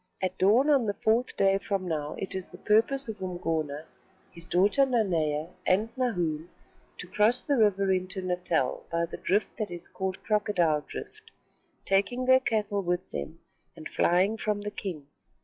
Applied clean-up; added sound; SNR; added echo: classical method log-MMSE.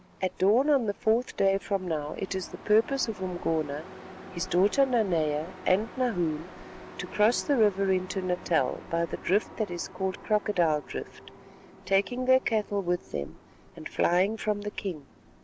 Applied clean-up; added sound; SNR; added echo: none; Truck; 18 dB; none.